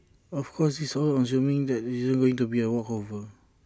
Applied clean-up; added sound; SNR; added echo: none; none; none; none.